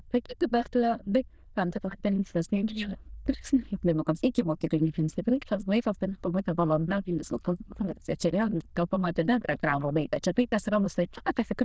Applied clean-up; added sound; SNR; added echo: neural diffusion model UNIVERSE++.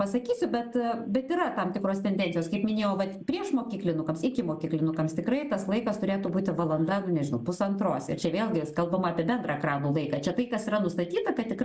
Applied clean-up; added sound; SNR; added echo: none; none; none; none.